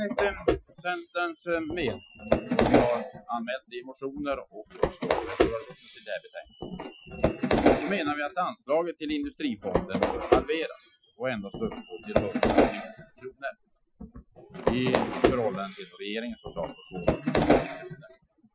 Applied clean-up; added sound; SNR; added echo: classical method Wiener filter.